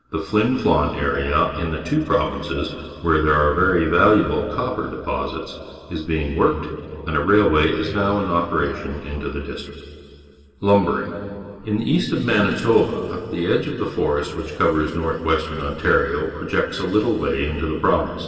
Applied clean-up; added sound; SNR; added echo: none; none; none; reverberation time 2.5 s.